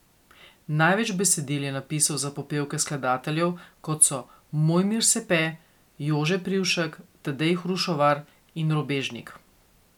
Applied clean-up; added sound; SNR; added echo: none; none; none; none.